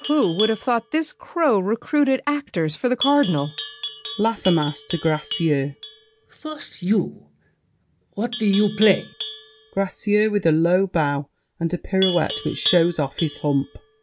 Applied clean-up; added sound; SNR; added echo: none; Livestock, farm animals, working animals; 11 dB; none.